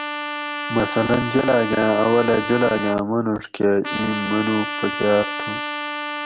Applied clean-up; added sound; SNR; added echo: none; Trumpet; 7 dB; none.